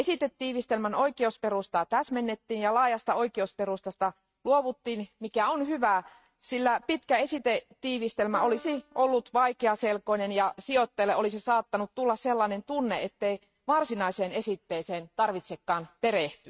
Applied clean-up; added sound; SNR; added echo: neural mask model RNNoise.